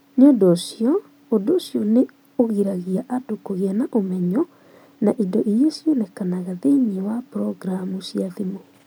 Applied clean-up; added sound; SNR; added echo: none; none; none; none.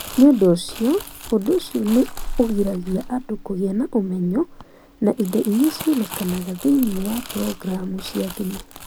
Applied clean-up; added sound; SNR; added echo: none; Crumpling, crinkling; 13 dB; none.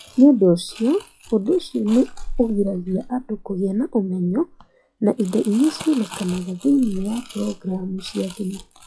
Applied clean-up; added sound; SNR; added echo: classical method log-MMSE.